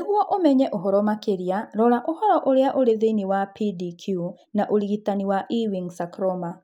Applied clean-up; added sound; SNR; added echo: none; none; none; none.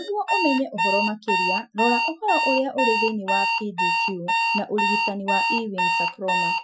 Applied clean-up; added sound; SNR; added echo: classical method Wiener filter.